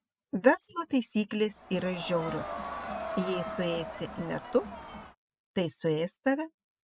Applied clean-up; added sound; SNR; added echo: none; Crowd; 7 dB; none.